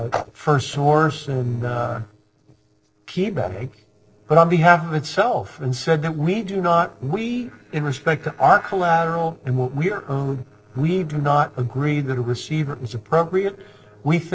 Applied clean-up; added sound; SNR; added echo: neural separator model SepFormer DNS4.